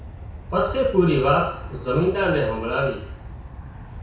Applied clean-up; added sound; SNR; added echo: none; Aircraft; 12 dB; reverberation time 0.6 s.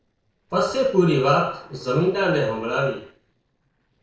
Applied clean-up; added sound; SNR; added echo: neural separator model SepFormer DNS4.